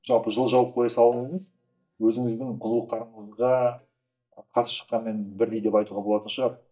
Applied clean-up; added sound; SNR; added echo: neural mask model DeepFilterNet 3.